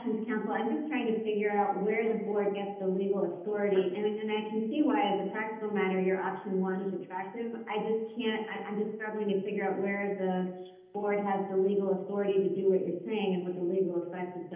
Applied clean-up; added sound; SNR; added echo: none; none; none; reverberation time 0.9 s.